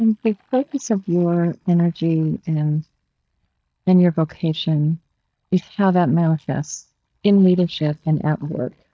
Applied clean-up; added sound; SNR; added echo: neural mask model DeepFilterNet 3.